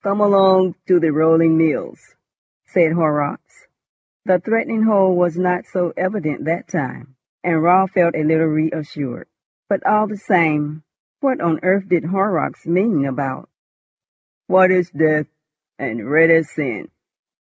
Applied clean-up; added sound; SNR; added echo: none; none; none; none.